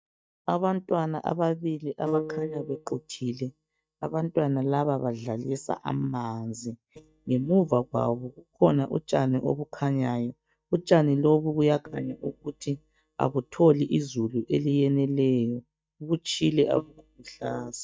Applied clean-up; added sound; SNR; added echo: neural mask model DeepFilterNet 3.